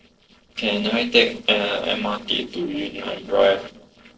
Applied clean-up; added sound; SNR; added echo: neural separator model SepFormer DNS4.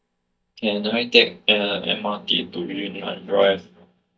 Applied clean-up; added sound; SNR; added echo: neural mask model DeepFilterNet 3.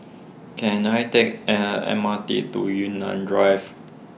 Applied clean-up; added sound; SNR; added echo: none; none; none; none.